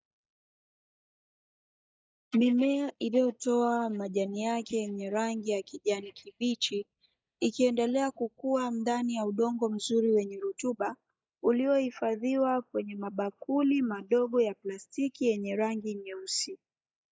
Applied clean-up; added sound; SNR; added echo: neural mask model DeepFilterNet 3.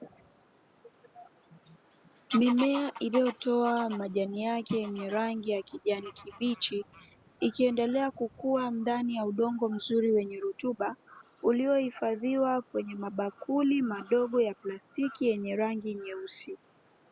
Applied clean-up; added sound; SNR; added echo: none; Bird vocalization, bird call, bird song / Fowl; 19 dB; none.